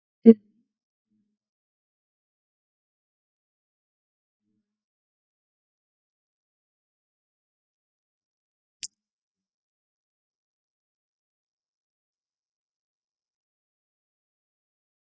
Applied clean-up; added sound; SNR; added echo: neural mask model DeepFilterNet 3.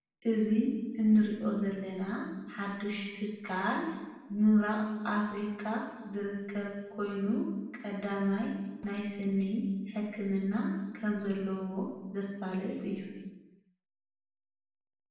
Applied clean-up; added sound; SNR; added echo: neural separator model SepFormer DNS4.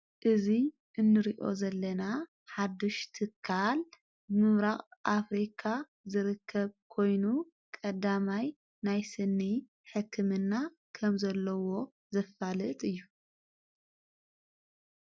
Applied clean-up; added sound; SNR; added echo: none; none; none; none.